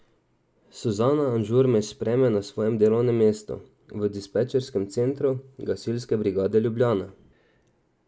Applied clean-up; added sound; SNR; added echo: none; none; none; none.